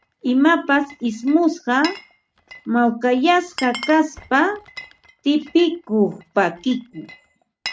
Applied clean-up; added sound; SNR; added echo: none; Glass; 18 dB; none.